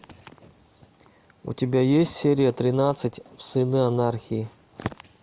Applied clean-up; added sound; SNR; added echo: none; none; none; none.